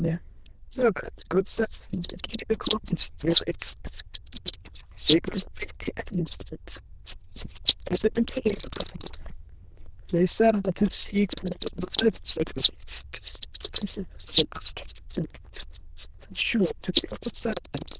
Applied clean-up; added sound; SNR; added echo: neural diffusion model UNIVERSE++.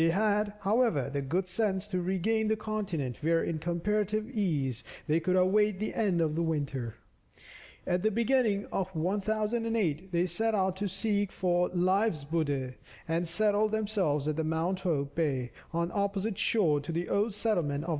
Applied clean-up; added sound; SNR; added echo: none; none; none; none.